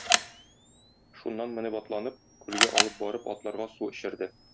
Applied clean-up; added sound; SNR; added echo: none; Camera; -3 dB; none.